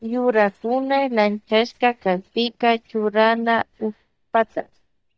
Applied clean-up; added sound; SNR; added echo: neural mask model DeepFilterNet 3.